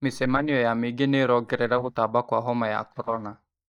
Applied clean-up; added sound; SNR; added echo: neural mask model DeepFilterNet 3.